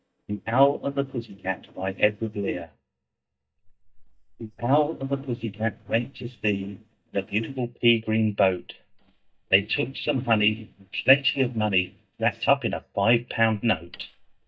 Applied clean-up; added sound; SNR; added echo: neural mask model DeepFilterNet 3.